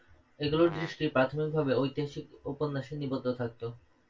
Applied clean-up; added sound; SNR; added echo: none; Brass instrument; 16 dB; reverberation time 0.2 s.